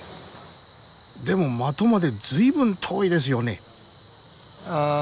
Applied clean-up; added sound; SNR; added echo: none; none; none; none.